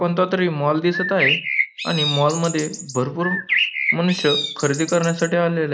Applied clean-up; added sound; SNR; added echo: none; Bird; 3 dB; none.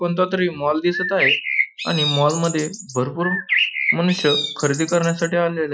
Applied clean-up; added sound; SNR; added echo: classical method Wiener filter.